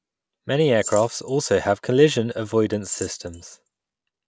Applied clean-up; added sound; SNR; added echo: none; Rattle / Keys jangling; 18 dB; none.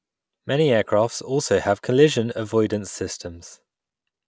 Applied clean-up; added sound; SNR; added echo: none; none; none; none.